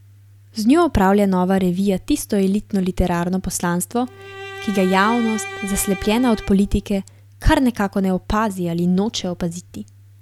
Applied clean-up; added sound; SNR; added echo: none; Bowed string instrument; 13 dB; none.